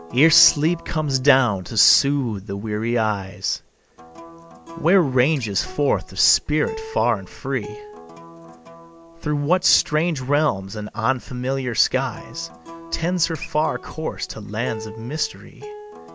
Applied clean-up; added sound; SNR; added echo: none; Acoustic guitar; 17 dB; none.